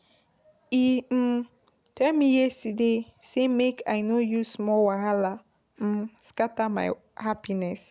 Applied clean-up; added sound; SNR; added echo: none; none; none; none.